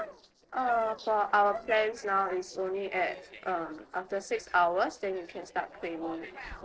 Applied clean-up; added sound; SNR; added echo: neural separator model SepFormer DNS4.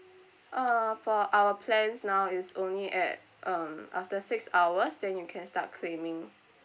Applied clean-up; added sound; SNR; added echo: none; none; none; none.